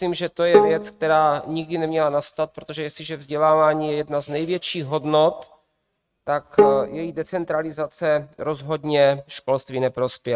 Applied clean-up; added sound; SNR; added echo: neural mask model RNNoise.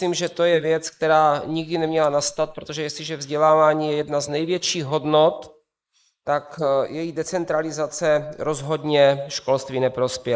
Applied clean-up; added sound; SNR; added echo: neural mask model Resemble Enhance denoiser.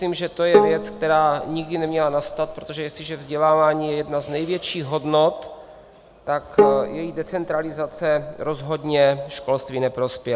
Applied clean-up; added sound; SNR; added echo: none; Bowed string instrument; 1 dB; none.